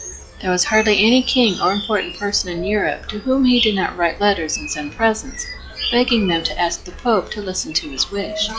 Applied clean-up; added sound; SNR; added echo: classical method log-MMSE.